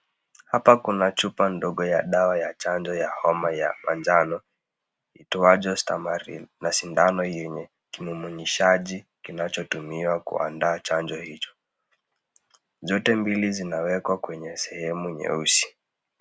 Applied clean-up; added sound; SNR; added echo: none; none; none; none.